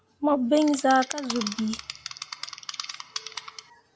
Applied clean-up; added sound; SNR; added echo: none; Insect; 10 dB; none.